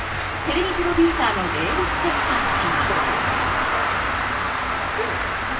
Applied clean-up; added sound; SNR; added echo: none; Traffic noise, roadway noise; -2 dB; reverberation time 2.3 s.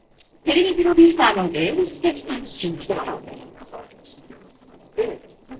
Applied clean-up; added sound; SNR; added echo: neural separator model SepFormer DNS4.